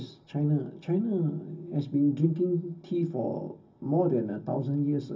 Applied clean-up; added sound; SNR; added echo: none; none; none; reverberation time 0.4 s.